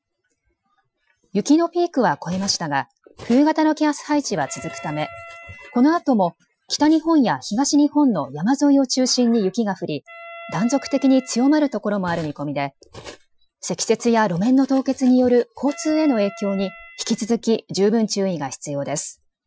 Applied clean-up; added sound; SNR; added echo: classical method Wiener filter.